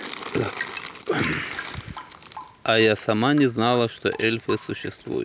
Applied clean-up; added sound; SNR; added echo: none; Drip / Rain; 17 dB; none.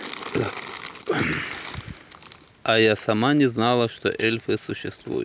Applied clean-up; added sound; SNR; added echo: none; none; none; none.